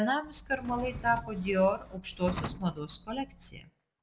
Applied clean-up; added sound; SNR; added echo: none; Drawer open or close; 12 dB; none.